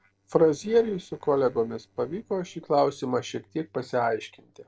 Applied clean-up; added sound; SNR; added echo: neural separator model SepFormer DNS4.